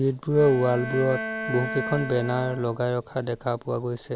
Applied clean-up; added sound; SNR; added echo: none; Bowed string instrument; 10 dB; none.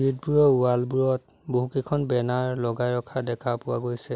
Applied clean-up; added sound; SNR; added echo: none; none; none; none.